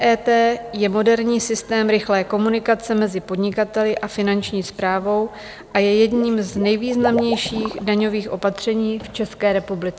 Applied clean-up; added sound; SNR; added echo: none; Liquid; 12 dB; none.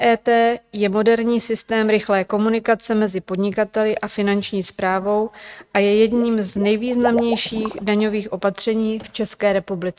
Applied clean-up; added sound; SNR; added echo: neural mask model RNNoise.